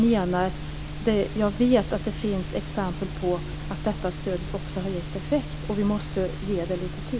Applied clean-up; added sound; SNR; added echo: none; none; none; none.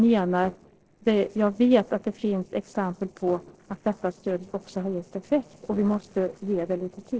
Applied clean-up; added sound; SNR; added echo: neural separator model SepFormer DNS4.